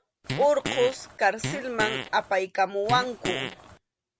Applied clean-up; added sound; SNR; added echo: none; Fart; 7 dB; none.